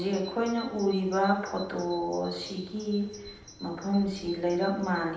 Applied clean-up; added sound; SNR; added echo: none; Bird vocalization, bird call, bird song; 18 dB; reverberation time 0.9 s.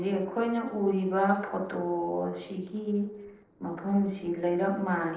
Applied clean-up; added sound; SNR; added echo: neural separator model SepFormer DNS4.